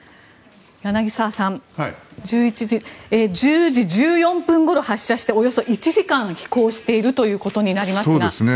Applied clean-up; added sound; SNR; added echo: none; none; none; none.